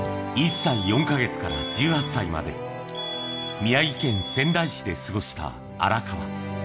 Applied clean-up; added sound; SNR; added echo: none; Alarm; 10 dB; none.